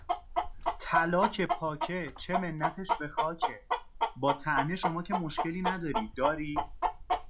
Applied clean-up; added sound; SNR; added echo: none; Chicken, rooster; 0 dB; none.